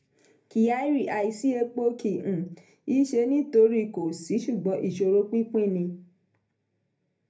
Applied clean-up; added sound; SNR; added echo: none; none; none; reverberation time 0.3 s.